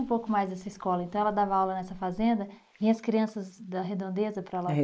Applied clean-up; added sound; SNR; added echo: neural mask model Resemble Enhance denoiser.